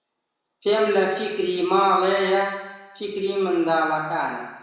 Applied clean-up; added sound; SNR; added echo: none; none; none; reverberation time 1.0 s.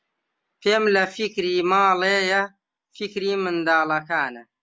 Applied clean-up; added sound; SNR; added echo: none; none; none; none.